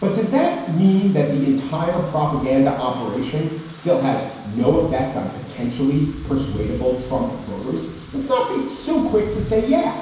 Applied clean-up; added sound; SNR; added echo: none; Wind / Rain; 16 dB; reverberation time 0.9 s.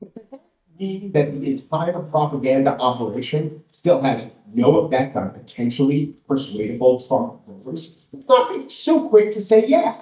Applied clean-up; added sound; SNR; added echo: neural mask model DeepFilterNet 3.